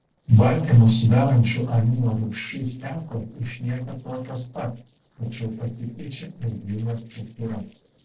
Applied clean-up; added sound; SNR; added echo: neural separator model SepFormer DNS4.